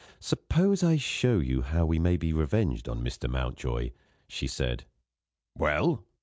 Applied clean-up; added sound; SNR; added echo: none; none; none; none.